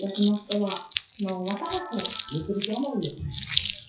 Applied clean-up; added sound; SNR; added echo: classical method WPE with log-MMSE.